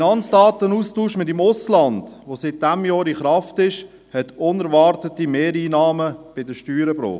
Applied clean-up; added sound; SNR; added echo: none; none; none; none.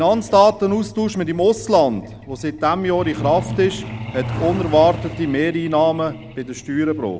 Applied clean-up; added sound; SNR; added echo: none; Truck; 12 dB; none.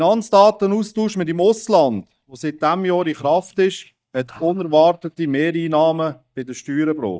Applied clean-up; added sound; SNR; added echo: neural mask model DeepFilterNet 3.